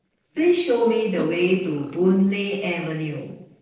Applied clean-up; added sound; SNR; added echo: neural separator model SepFormer DNS4.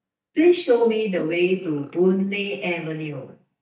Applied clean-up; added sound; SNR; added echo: neural mask model DeepFilterNet 3.